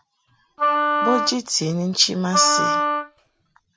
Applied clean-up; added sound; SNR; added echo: none; Wind instrument, woodwind instrument; -1 dB; none.